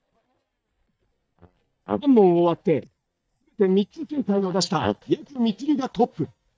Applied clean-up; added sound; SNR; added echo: neural mask model DeepFilterNet 3.